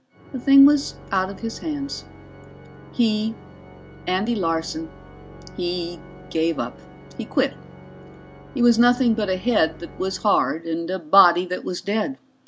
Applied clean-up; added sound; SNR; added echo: none; Organ; 19 dB; none.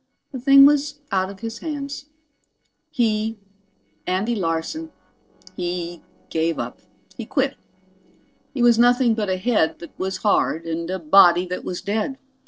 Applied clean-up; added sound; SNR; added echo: neural separator model SepFormer DNS4.